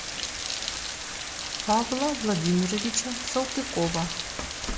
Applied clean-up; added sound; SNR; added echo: none; Rain; 4 dB; none.